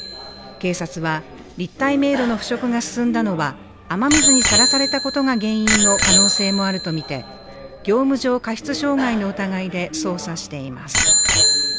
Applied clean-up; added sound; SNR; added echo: none; Bicycle bell; 0 dB; none.